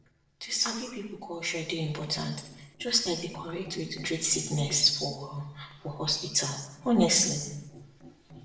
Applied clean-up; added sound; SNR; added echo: neural separator model SepFormer DNS4.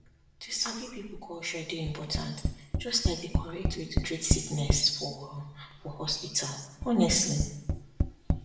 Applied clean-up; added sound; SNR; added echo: none; Tap; 1 dB; reverberation time 0.9 s.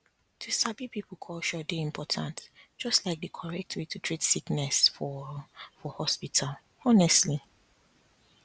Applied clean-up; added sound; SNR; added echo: none; none; none; none.